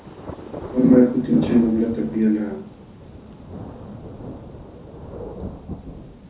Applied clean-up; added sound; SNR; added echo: none; Thunder; 12 dB; reverberation time 0.6 s.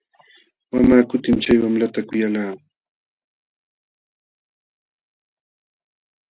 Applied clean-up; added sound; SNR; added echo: none; none; none; none.